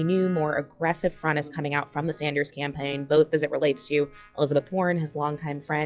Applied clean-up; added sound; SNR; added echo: classical method log-MMSE.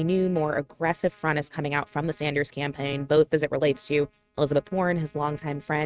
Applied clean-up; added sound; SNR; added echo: neural mask model RNNoise.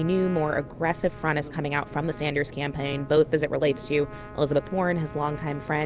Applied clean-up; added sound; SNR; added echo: none; Trumpet; 19 dB; none.